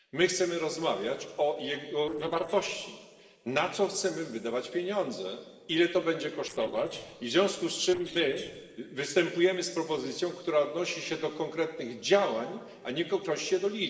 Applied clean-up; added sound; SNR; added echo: neural separator model SepFormer DNS4.